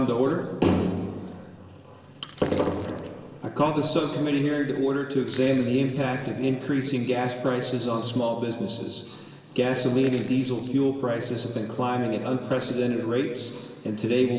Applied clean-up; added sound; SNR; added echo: none; Crushing; 18 dB; reverberation time 1.8 s.